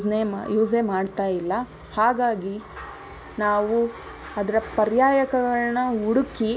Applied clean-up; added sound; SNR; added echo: none; none; none; none.